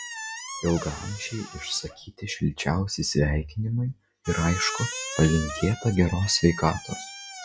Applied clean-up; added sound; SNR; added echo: classical method log-MMSE.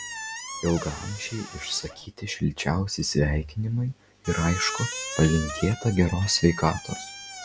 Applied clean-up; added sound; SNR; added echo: none; Squeak; 11 dB; none.